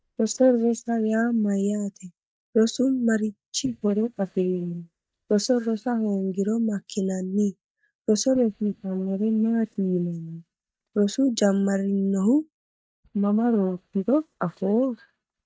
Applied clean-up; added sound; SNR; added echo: neural mask model DeepFilterNet 3.